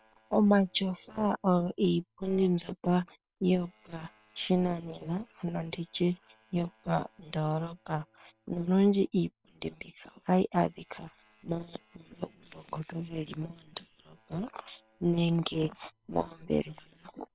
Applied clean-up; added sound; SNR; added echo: neural separator model SepFormer WHAM!.